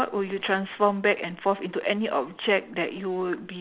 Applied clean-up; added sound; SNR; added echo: none; none; none; none.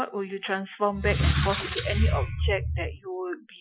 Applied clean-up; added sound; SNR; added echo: classical method Wiener filter.